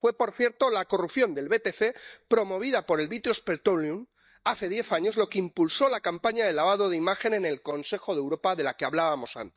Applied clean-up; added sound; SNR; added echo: neural mask model DeepFilterNet 3.